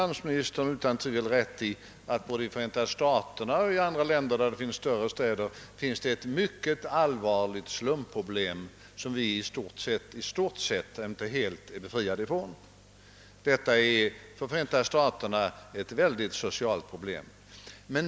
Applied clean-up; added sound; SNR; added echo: none; none; none; none.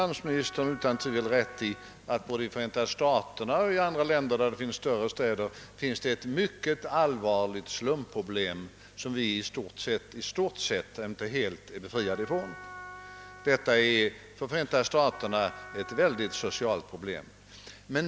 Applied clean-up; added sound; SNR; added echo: none; Wind instrument, woodwind instrument; 17 dB; none.